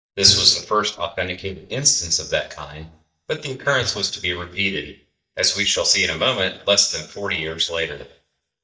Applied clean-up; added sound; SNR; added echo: neural mask model DeepFilterNet 3.